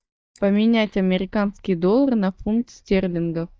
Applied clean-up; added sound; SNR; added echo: neural mask model DeepFilterNet 3.